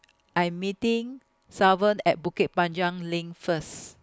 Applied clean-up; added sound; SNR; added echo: none; none; none; none.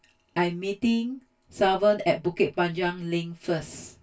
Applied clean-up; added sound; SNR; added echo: none; none; none; reverberation time 0.1 s.